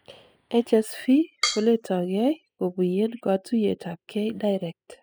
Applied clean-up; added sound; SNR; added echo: classical method spectral subtraction.